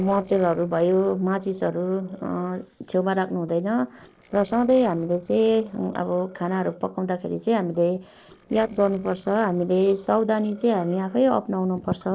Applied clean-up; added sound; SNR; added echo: neural separator model SepFormer DNS4.